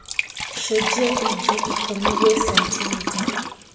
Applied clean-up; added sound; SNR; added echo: none; Liquid; -1 dB; reverberation time 1.1 s.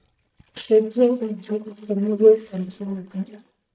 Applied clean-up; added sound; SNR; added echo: neural mask model DeepFilterNet 3.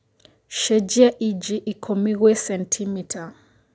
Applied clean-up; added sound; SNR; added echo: none; none; none; none.